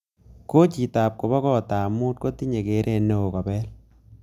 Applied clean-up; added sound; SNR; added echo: none; none; none; none.